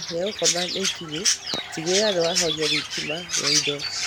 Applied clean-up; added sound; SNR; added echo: none; Chirp, tweet; -2 dB; none.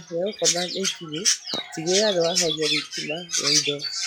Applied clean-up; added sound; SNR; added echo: classical method log-MMSE.